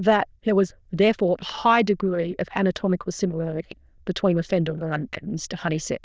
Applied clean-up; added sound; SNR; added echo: neural diffusion model UNIVERSE++.